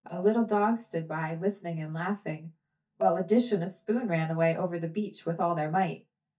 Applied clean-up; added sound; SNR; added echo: neural mask model DeepFilterNet 3.